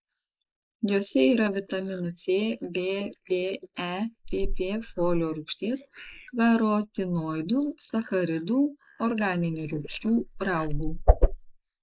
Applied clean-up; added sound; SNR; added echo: neural mask model Resemble Enhance denoiser.